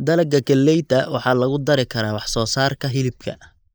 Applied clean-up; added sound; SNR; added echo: neural mask model Resemble Enhance denoiser.